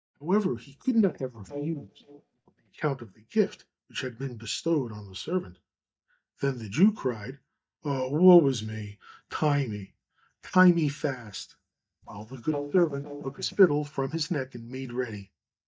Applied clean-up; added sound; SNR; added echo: neural mask model DeepFilterNet 3.